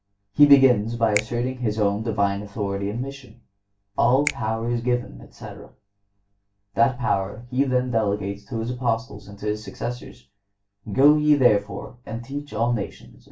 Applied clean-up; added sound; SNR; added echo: none; Finger snapping; 12 dB; reverberation time 0.2 s.